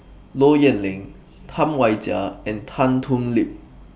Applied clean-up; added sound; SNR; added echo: none; none; none; none.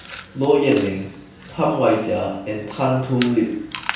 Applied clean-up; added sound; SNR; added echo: none; Chewing, mastication; 15 dB; reverberation time 0.7 s.